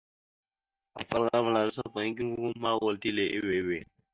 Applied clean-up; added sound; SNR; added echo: neural mask model DeepFilterNet 3.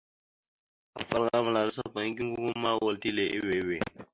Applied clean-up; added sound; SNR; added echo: none; none; none; none.